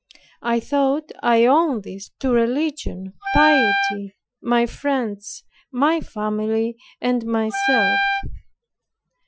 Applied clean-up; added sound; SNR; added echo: classical method Wiener filter.